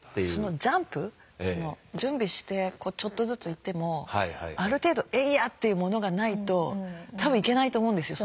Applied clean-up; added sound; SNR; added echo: none; none; none; none.